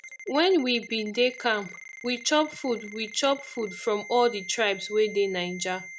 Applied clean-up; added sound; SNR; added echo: none; Ringtone; 16 dB; none.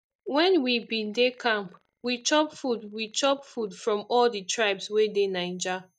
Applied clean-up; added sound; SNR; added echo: neural mask model DeepFilterNet 3.